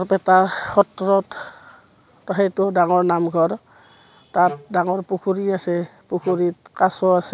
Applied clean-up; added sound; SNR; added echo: none; Wind instrument, woodwind instrument; 17 dB; none.